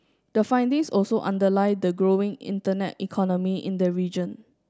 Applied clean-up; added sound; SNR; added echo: none; none; none; none.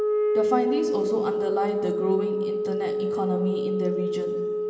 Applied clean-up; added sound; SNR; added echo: none; Wind instrument, woodwind instrument; -3 dB; reverberation time 2.4 s.